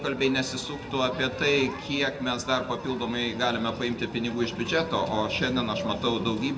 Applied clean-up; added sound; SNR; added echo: none; none; none; reverberation time 0.5 s.